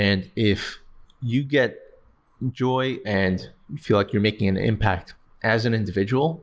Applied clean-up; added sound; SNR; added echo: none; none; none; none.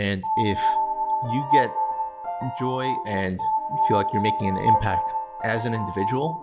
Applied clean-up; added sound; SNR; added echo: none; Piano; -3 dB; none.